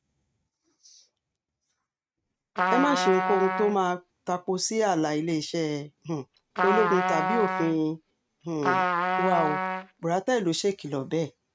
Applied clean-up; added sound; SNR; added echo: neural mask model RNNoise.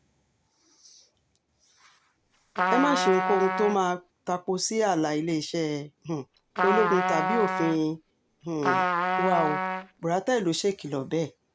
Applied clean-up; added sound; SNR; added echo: none; Trumpet; 0 dB; none.